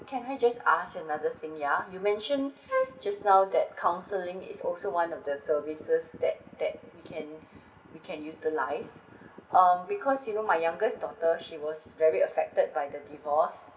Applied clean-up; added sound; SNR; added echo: none; Wind instrument, woodwind instrument; 2 dB; reverberation time 0.3 s.